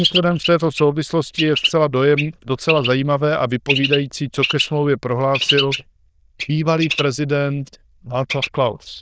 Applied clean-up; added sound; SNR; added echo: neural diffusion model UNIVERSE++.